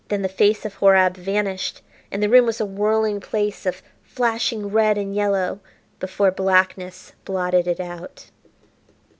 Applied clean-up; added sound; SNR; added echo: none; none; none; none.